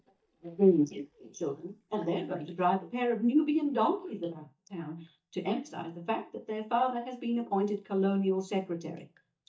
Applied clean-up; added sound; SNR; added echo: neural mask model DeepFilterNet 3.